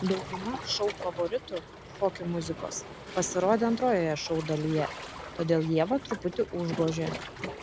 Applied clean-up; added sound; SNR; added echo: none; Waves, surf; 11 dB; none.